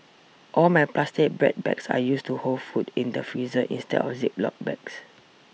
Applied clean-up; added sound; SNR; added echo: none; none; none; none.